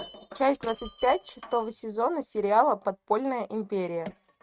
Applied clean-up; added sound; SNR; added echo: neural mask model RNNoise.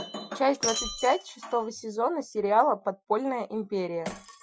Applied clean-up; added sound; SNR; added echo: classical method Wiener filter.